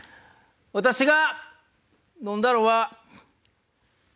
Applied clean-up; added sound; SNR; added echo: none; none; none; none.